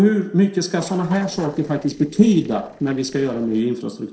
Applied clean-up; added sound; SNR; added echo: neural separator model SepFormer DNS4.